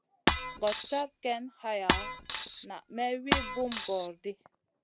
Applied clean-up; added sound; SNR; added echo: none; Shatter; -5 dB; none.